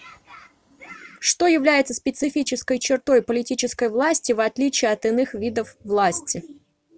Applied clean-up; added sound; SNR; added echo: none; none; none; none.